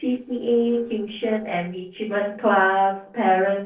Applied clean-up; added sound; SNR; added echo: neural separator model SepFormer DNS4.